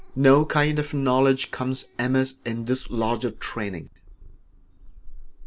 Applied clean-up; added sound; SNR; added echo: none; Meow / Purr; 15 dB; none.